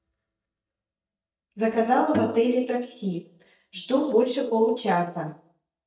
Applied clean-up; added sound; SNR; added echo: neural mask model DeepFilterNet 3.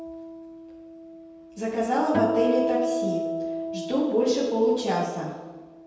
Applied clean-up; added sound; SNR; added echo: none; Acoustic guitar; 4 dB; reverberation time 1.1 s.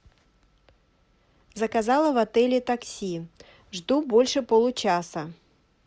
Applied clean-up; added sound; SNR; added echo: none; none; none; none.